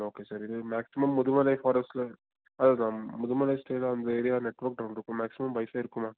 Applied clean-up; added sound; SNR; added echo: none; none; none; none.